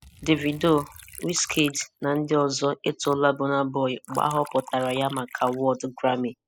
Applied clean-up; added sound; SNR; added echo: classical method spectral subtraction.